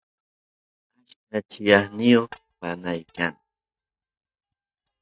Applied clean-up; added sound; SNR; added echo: neural mask model DeepFilterNet 3.